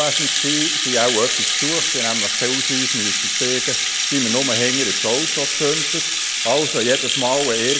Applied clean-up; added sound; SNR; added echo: none; Rattle (instrument); -3 dB; none.